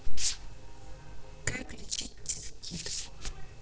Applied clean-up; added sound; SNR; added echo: neural separator model SepFormer DNS4.